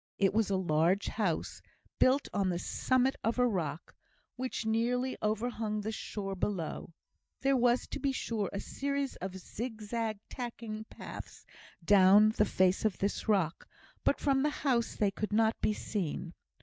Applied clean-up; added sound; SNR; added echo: neural mask model DeepFilterNet 3.